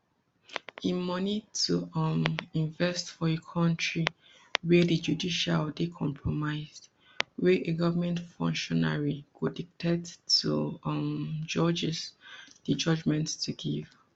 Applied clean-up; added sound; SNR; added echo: none; none; none; none.